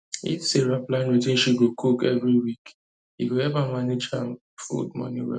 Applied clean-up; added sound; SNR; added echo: none; none; none; none.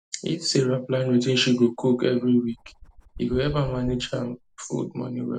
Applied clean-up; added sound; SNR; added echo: none; Dog; 17 dB; none.